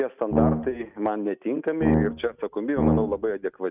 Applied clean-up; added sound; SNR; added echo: neural mask model RNNoise.